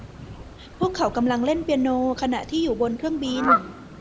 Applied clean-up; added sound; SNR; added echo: none; Fowl; 6 dB; none.